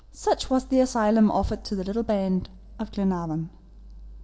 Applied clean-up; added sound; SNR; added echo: none; none; none; reverberation time 0.7 s.